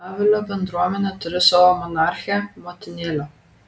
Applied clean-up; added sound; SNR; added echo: none; none; none; none.